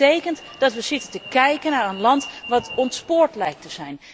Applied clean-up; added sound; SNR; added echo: none; Alarm; 18 dB; none.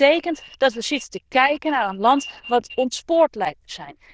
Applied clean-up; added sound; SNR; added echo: neural diffusion model UNIVERSE++.